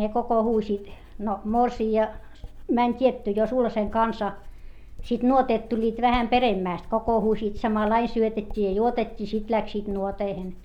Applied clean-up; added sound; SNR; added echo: none; Writing; 13 dB; none.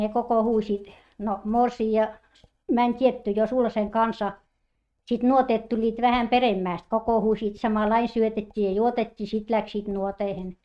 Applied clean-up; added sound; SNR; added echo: neural mask model RNNoise.